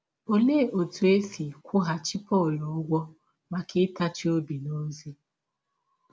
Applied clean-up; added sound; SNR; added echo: none; none; none; none.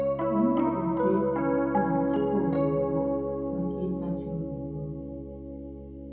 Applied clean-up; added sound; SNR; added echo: none; Piano; -5 dB; reverberation time 0.9 s.